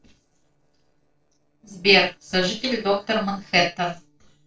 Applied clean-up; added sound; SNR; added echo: neural separator model SepFormer DNS4.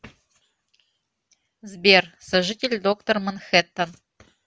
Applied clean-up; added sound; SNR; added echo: none; none; none; none.